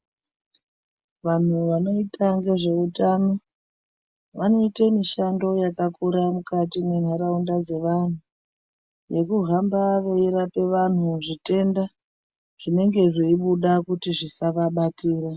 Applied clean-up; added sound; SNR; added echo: none; none; none; none.